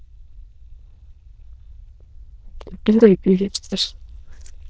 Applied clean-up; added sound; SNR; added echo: neural diffusion model UNIVERSE++.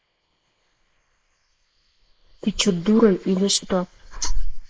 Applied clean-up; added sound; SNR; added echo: neural mask model Resemble Enhance denoiser.